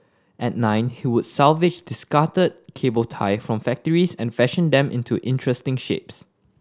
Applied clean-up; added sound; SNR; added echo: none; none; none; none.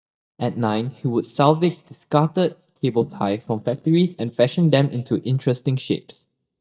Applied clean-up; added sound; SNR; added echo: neural mask model DeepFilterNet 3.